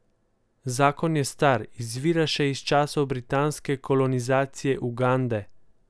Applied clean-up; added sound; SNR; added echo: none; none; none; none.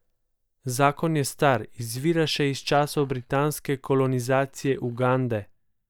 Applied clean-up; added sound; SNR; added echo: neural mask model DeepFilterNet 3.